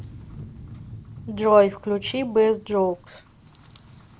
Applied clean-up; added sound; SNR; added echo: none; Rain; 18 dB; none.